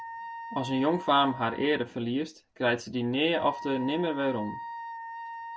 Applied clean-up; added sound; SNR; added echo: none; Wind instrument, woodwind instrument; 12 dB; none.